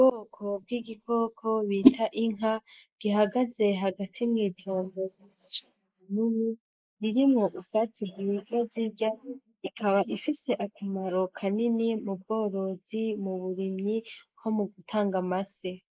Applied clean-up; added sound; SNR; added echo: neural mask model Resemble Enhance denoiser.